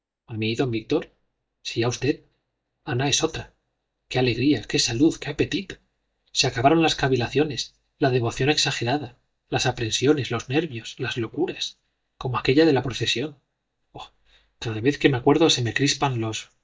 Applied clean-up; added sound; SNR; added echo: neural mask model DeepFilterNet 3.